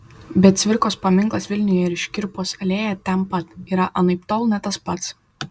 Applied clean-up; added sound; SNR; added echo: none; none; none; none.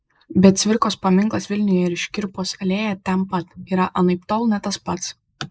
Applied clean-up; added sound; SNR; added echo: neural mask model Resemble Enhance denoiser.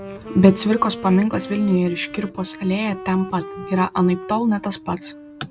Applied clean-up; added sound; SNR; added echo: none; Wind instrument, woodwind instrument; 15 dB; none.